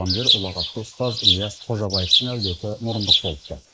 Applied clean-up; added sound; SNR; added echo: neural mask model Resemble Enhance denoiser.